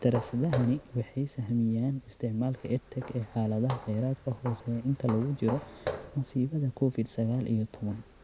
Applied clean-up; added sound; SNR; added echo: none; Walk, footsteps; 13 dB; none.